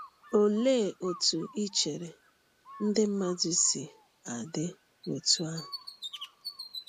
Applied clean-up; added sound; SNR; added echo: none; Bird; 17 dB; none.